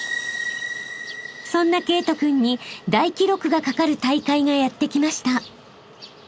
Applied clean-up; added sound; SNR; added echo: none; none; none; none.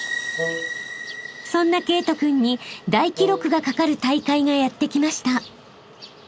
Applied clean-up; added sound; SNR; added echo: none; Wind instrument, woodwind instrument; 10 dB; none.